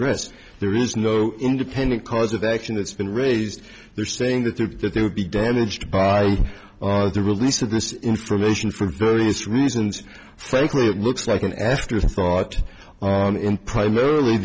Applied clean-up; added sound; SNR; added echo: none; none; none; none.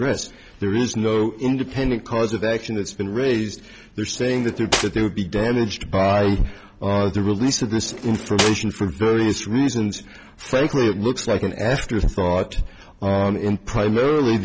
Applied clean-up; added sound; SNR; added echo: none; Cutlery, silverware; 7 dB; none.